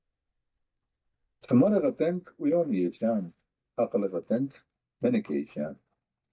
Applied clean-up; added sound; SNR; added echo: neural mask model DeepFilterNet 3.